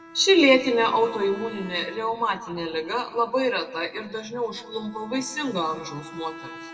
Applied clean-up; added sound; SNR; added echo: none; Bowed string instrument; 19 dB; reverberation time 1.6 s.